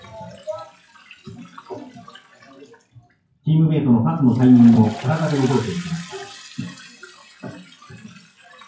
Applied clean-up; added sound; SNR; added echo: classical method WPE with log-MMSE.